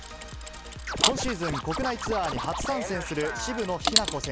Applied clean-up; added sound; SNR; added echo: none; Mechanisms + Scratching (performance technique); 0 dB; none.